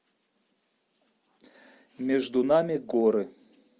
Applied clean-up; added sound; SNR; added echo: none; none; none; none.